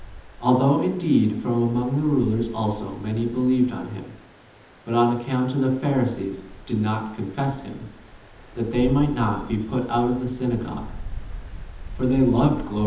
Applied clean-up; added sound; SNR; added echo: none; Stream; 14 dB; reverberation time 0.8 s.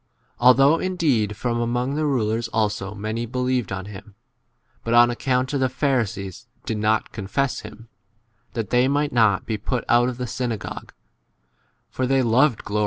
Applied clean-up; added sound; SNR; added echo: none; none; none; none.